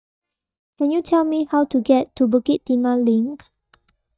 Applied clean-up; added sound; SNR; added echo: neural mask model DeepFilterNet 3.